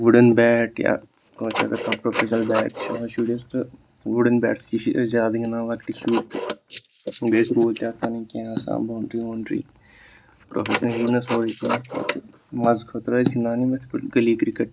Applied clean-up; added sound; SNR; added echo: neural mask model Resemble Enhance denoiser.